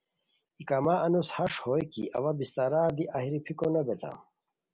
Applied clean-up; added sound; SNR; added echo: none; none; none; none.